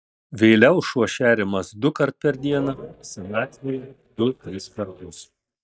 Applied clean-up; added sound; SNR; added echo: neural mask model DeepFilterNet 3.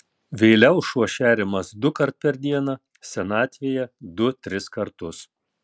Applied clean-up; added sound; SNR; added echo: none; none; none; none.